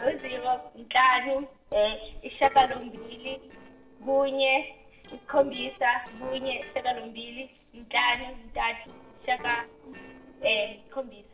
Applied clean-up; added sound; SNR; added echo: neural separator model SepFormer DNS4.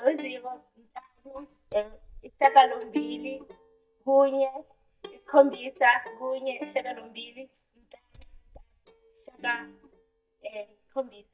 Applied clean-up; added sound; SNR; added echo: neural mask model DeepFilterNet 3.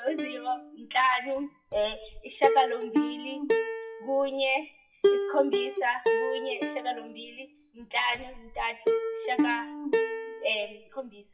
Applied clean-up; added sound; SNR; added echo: classical method WPE with log-MMSE.